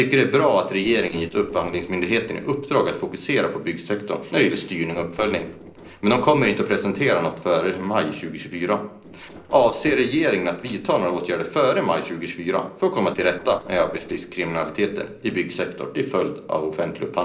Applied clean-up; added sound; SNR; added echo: neural separator model SepFormer DNS4.